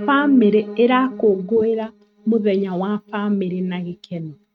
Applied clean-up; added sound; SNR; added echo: neural mask model RNNoise.